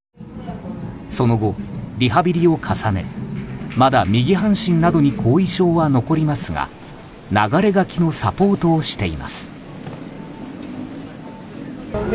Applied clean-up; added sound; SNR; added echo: none; Burping, eructation; 20 dB; none.